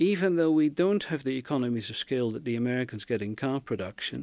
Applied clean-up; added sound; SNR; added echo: none; none; none; none.